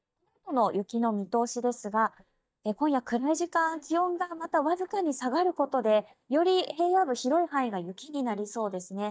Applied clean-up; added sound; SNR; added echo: neural mask model DeepFilterNet 3.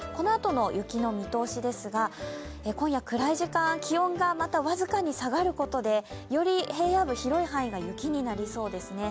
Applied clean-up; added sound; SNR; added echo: none; none; none; none.